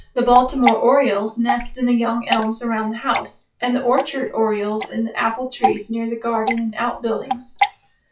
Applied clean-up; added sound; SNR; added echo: classical method WPE with log-MMSE.